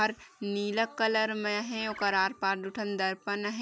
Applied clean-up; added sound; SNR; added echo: none; Bird; 17 dB; none.